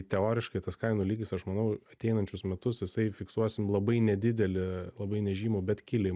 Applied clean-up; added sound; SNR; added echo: none; none; none; none.